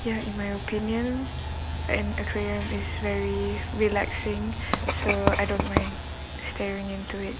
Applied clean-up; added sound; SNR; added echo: none; Train + Writing; 1 dB; none.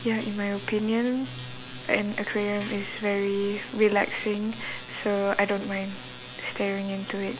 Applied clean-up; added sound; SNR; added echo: none; none; none; none.